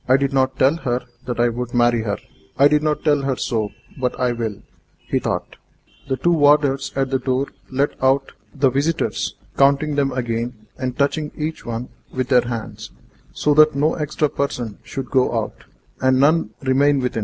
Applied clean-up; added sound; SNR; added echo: none; none; none; none.